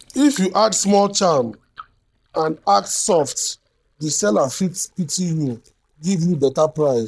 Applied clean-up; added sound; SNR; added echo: neural mask model DeepFilterNet 3.